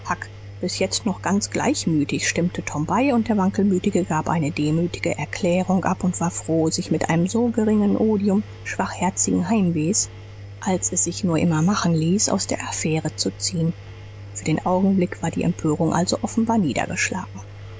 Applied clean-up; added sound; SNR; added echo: none; Engine; 16 dB; none.